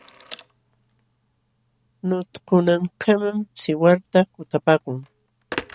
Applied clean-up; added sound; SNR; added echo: none; Telephone; 19 dB; none.